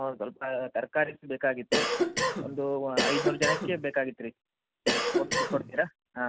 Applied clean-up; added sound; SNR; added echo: none; Cough; -3 dB; none.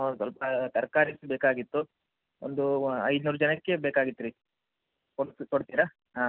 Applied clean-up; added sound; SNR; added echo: none; none; none; none.